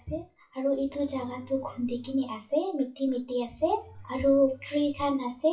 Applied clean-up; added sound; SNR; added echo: classical method WPE with log-MMSE.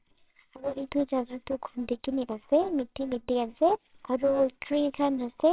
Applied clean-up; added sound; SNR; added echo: neural separator model SepFormer WHAMR!.